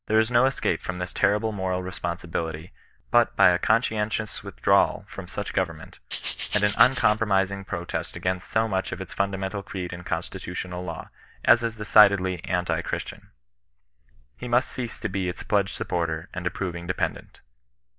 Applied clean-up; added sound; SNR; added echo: neural mask model DeepFilterNet 3.